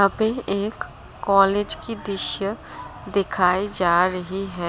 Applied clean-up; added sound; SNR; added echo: none; none; none; none.